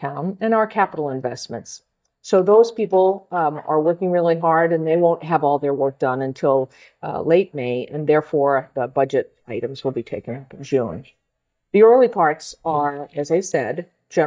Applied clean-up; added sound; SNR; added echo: neural mask model DeepFilterNet 3.